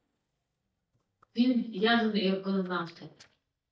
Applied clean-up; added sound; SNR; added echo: neural mask model DeepFilterNet 3.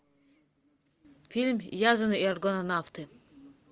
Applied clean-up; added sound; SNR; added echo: none; none; none; none.